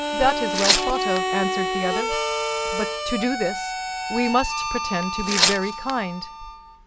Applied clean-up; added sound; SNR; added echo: none; Harmonica + Tearing; -1 dB; none.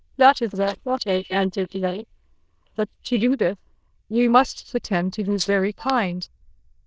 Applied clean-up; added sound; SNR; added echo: neural diffusion model UNIVERSE++.